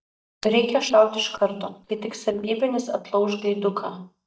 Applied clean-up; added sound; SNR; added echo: neural mask model DeepFilterNet 3.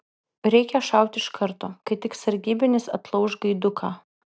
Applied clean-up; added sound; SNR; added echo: none; none; none; none.